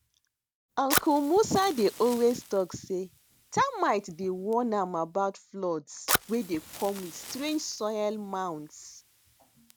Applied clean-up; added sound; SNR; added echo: none; Fire; 9 dB; none.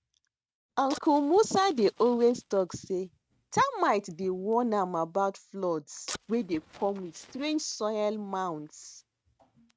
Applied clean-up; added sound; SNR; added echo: neural mask model RNNoise.